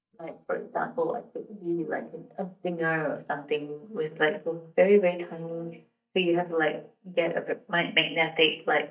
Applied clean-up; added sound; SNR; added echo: neural mask model DeepFilterNet 3.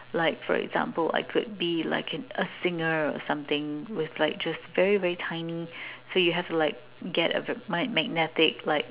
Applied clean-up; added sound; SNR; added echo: none; none; none; none.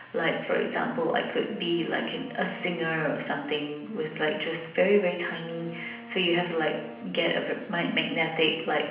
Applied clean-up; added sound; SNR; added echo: none; Wind instrument, woodwind instrument; 18 dB; reverberation time 0.8 s.